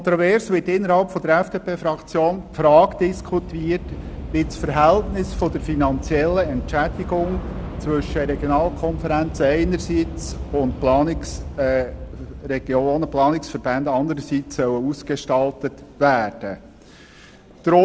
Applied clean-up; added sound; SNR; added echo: none; Subway, metro, underground / Train; 12 dB; none.